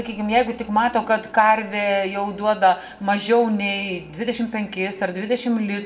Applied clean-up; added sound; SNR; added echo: none; none; none; reverberation time 0.7 s.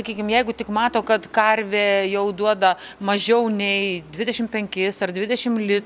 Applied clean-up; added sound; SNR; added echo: none; none; none; none.